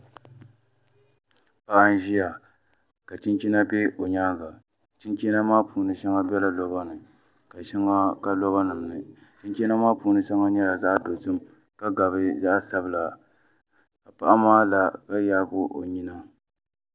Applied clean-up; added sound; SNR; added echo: none; none; none; none.